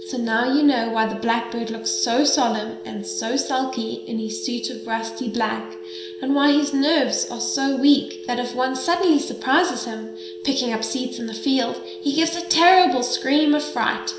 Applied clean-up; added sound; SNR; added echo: none; Telephone; 14 dB; reverberation time 0.7 s.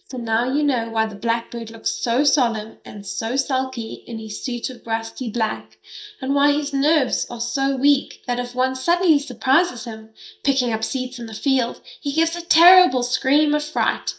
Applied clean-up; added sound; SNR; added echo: neural mask model DeepFilterNet 3.